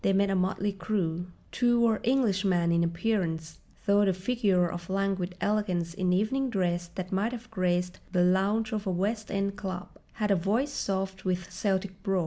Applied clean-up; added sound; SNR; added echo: none; none; none; none.